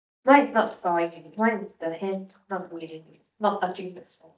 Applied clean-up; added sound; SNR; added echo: neural mask model DeepFilterNet 3.